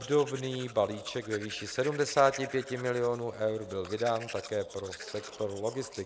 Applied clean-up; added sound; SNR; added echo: none; Domestic sounds, home sounds; 16 dB; none.